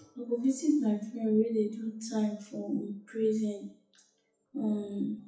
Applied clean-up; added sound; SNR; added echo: classical method WPE with log-MMSE.